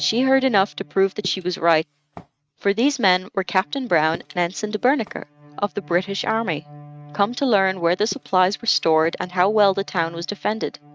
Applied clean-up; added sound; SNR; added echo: neural mask model RNNoise.